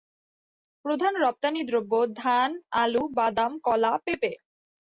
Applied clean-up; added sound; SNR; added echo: none; none; none; none.